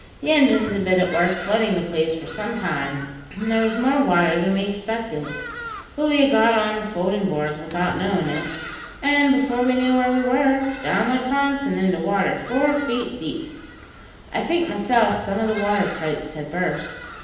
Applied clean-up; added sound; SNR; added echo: none; Bird vocalization, bird call, bird song; 15 dB; reverberation time 0.9 s.